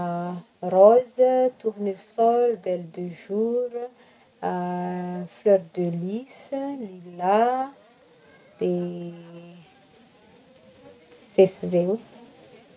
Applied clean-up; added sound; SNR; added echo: none; none; none; none.